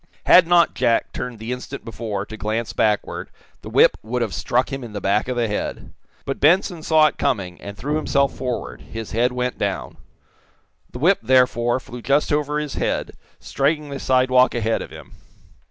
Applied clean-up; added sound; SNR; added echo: none; Explosion; 17 dB; none.